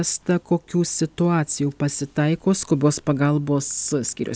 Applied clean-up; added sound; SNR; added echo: none; none; none; none.